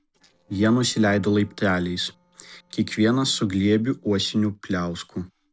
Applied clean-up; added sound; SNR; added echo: neural separator model SepFormer DNS4.